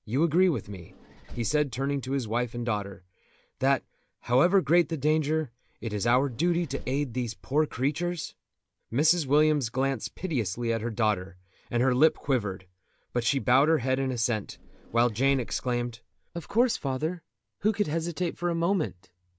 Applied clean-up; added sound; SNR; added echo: none; Vehicle; 17 dB; none.